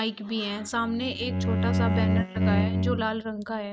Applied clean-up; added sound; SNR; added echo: neural mask model RNNoise.